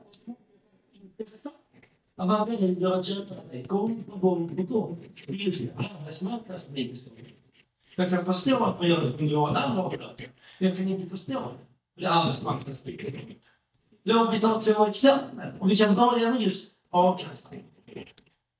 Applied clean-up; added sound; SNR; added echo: neural mask model DeepFilterNet 3.